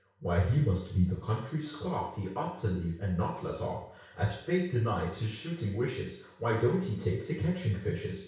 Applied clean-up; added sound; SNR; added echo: none; none; none; reverberation time 0.6 s.